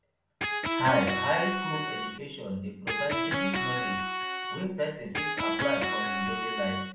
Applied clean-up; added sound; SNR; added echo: none; Electric guitar; -2 dB; reverberation time 0.5 s.